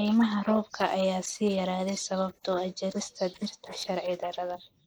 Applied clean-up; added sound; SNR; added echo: neural mask model Resemble Enhance denoiser.